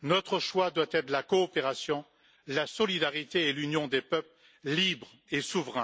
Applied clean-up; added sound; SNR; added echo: none; none; none; none.